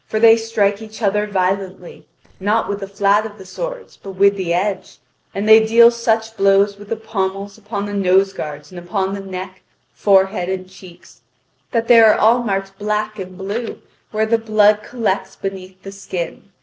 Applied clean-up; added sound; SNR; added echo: neural separator model SepFormer DNS4.